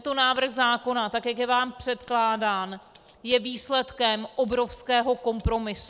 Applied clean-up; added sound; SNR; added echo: none; Coin (dropping); 20 dB; none.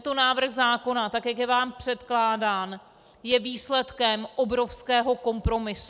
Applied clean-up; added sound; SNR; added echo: none; none; none; none.